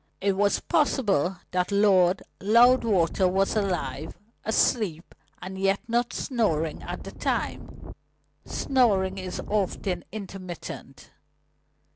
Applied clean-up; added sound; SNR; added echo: none; Wind; 10 dB; none.